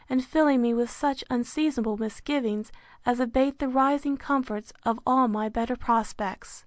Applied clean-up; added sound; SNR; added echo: none; none; none; none.